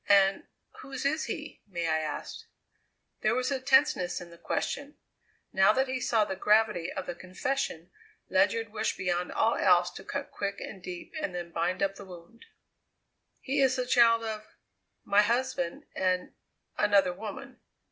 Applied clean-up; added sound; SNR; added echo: none; none; none; none.